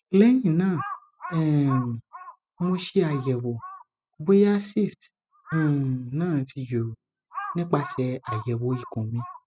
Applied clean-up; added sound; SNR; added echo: classical method spectral subtraction.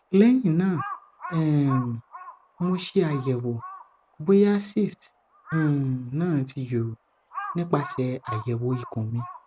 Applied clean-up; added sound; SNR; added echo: none; Crow; 16 dB; none.